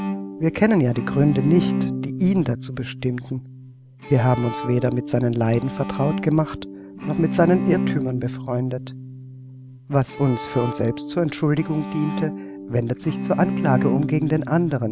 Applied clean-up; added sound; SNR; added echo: none; Bowed string instrument; 6 dB; none.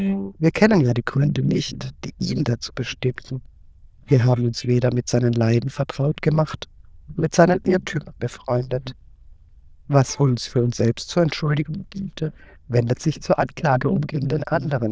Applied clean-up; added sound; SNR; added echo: neural diffusion model UNIVERSE++.